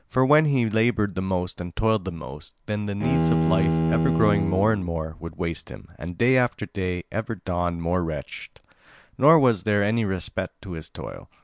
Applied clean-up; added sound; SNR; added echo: none; Bowed string instrument; 1 dB; none.